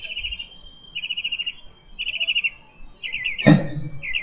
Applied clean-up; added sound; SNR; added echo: classical method WPE with log-MMSE.